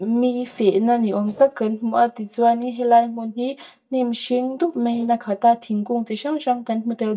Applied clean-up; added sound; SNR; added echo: neural mask model DeepFilterNet 3.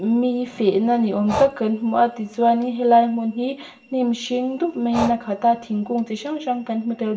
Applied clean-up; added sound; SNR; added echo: none; Breathing; 14 dB; reverberation time 0.5 s.